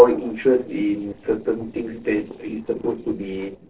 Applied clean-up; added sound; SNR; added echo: neural separator model SepFormer DNS4.